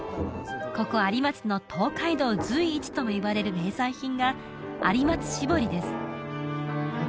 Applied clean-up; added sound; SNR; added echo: none; Thunder; 11 dB; none.